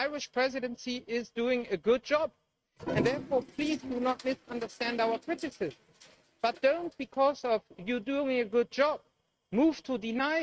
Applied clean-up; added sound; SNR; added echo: neural mask model RNNoise.